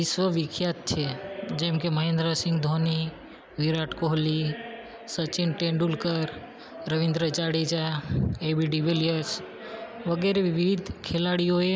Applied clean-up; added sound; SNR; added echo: none; none; none; none.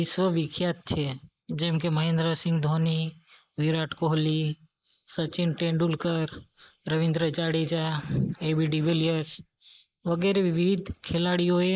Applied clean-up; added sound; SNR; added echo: neural mask model Resemble Enhance denoiser.